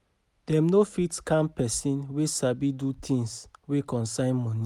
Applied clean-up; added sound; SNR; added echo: none; none; none; none.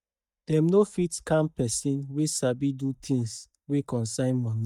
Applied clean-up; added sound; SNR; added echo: neural mask model DeepFilterNet 3.